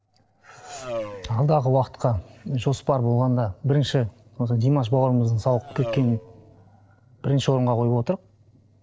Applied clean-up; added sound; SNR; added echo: neural separator model SepFormer DNS4.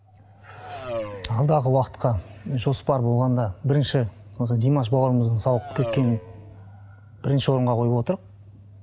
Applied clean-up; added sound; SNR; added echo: none; Race car, auto racing; 13 dB; none.